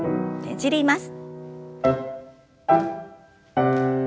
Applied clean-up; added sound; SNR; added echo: none; none; none; none.